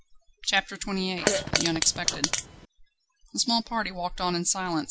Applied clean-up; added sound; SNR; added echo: none; Fart; -1 dB; none.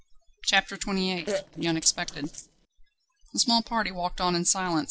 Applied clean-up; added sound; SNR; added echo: neural separator model SepFormer DNS4.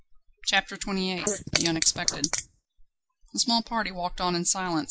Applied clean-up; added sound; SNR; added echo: neural mask model Resemble Enhance denoiser.